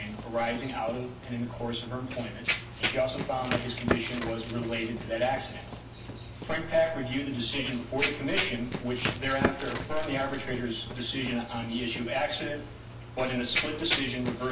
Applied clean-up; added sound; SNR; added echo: none; Run; 4 dB; reverberation time 0.3 s.